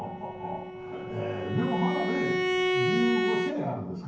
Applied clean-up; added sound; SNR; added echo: none; Bowed string instrument; -1 dB; reverberation time 0.9 s.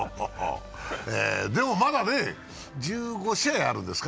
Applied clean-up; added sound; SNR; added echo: none; none; none; none.